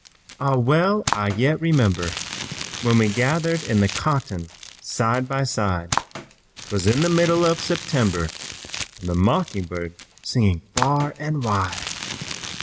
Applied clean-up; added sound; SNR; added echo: none; Crumpling, crinkling; 10 dB; none.